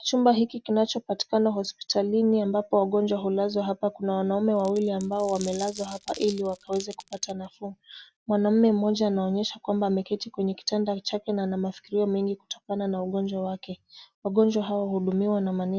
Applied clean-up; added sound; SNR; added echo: none; Glass; 19 dB; none.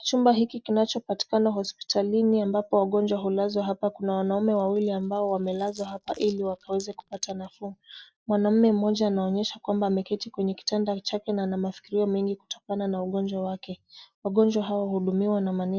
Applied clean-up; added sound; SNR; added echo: neural mask model Resemble Enhance denoiser.